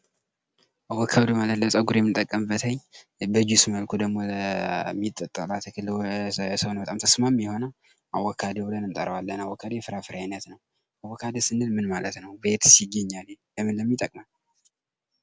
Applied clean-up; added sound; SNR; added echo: none; none; none; none.